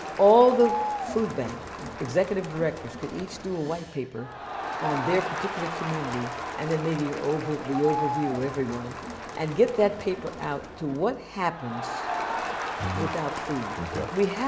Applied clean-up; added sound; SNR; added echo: none; Crowd; 6 dB; none.